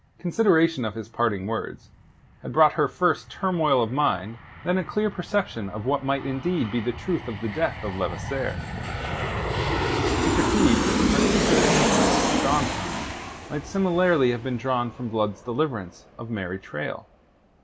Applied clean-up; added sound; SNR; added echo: none; Aircraft; 2 dB; none.